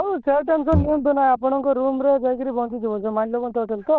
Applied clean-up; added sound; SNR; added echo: neural diffusion model UNIVERSE++.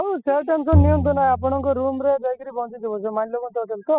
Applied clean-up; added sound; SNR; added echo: classical method spectral subtraction.